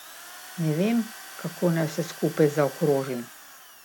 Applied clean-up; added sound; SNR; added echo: none; Drill; 16 dB; none.